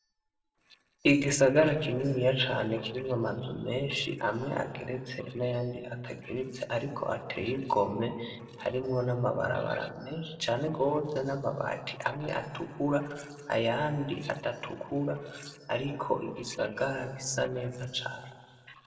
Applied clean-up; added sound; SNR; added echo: neural separator model SepFormer DNS4.